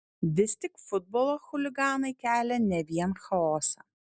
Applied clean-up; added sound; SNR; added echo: none; none; none; none.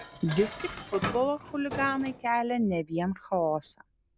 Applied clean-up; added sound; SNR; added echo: none; Dishes, pots, and pans; 11 dB; none.